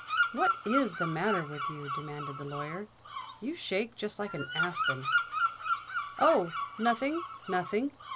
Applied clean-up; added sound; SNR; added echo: none; Bird vocalization, bird call, bird song; 1 dB; none.